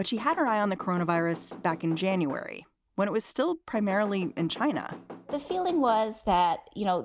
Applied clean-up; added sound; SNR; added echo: none; Knock / Wood; 17 dB; none.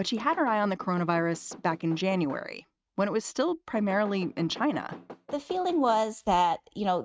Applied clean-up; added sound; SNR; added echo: neural mask model RNNoise.